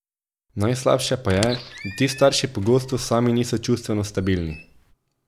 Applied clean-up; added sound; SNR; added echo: none; Squeak; 16 dB; none.